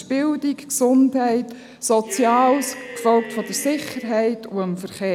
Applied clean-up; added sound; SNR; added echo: none; Cheering; 15 dB; none.